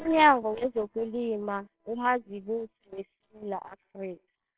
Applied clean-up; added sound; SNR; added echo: neural separator model SepFormer WHAMR!.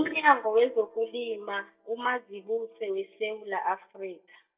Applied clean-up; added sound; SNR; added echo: neural mask model DeepFilterNet 3.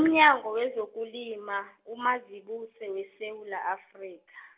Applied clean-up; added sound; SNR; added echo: none; none; none; none.